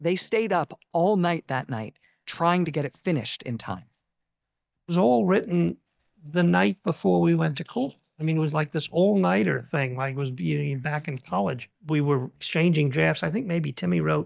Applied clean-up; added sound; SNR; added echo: neural mask model DeepFilterNet 3.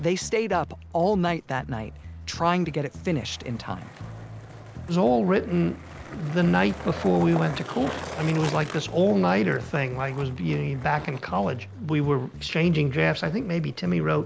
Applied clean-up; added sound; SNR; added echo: none; Skateboard; 16 dB; none.